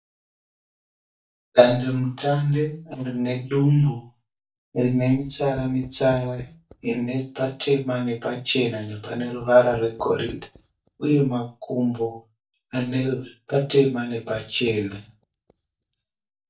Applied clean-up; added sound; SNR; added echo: neural mask model DeepFilterNet 3.